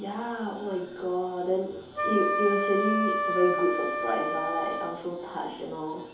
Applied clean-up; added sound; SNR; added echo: none; Wind instrument, woodwind instrument; 0 dB; reverberation time 2.8 s.